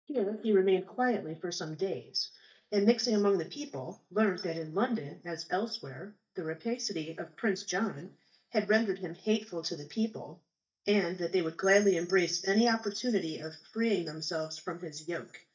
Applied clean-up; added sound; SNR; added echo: neural mask model DeepFilterNet 3.